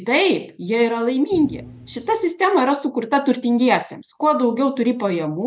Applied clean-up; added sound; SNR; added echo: none; Thump, thud; 17 dB; none.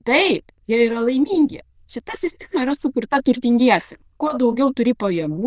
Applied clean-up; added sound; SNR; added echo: neural diffusion model UNIVERSE++.